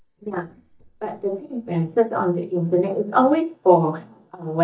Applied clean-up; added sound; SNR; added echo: neural mask model DeepFilterNet 3.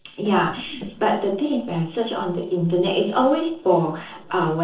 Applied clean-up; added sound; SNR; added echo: neural separator model SepFormer DNS4.